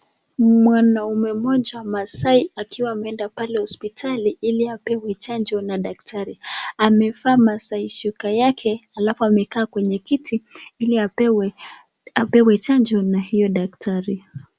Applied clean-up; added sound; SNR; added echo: none; none; none; none.